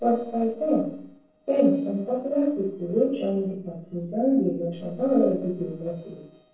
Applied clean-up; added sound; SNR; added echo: neural separator model SepFormer DNS4.